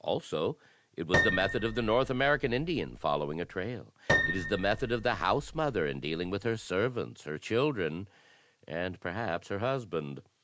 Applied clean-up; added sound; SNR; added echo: none; Piano; 3 dB; none.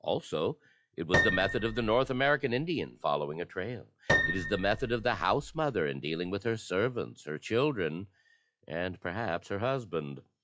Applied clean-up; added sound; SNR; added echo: classical method log-MMSE.